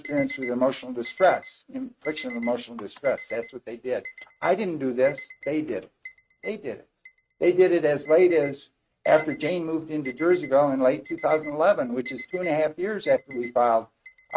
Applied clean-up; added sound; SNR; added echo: neural mask model RNNoise.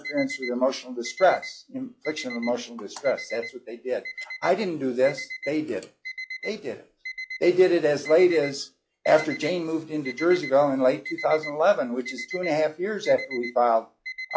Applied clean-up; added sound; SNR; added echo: classical method log-MMSE.